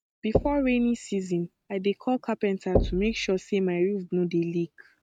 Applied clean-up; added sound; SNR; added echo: neural mask model RNNoise.